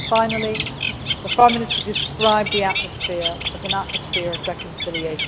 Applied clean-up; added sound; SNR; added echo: none; Bird; 3 dB; none.